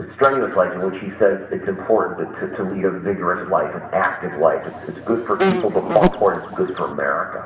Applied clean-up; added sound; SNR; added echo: none; Insect; 3 dB; reverberation time 2.2 s.